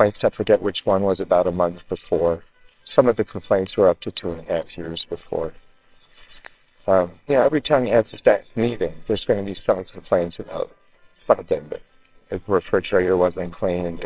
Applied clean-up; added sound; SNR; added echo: neural separator model SepFormer WHAMR!.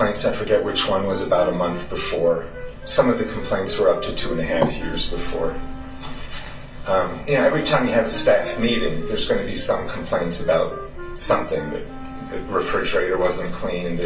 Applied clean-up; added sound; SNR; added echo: none; Wind instrument, woodwind instrument; 15 dB; reverberation time 0.2 s.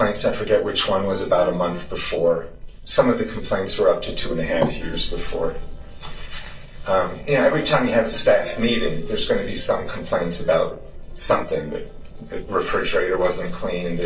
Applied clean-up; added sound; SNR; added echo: neural separator model SepFormer DNS4.